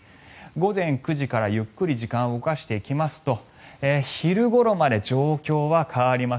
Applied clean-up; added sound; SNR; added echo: none; none; none; none.